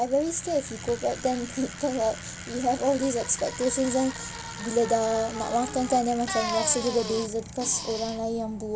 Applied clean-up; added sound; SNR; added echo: none; Bicycle; 10 dB; none.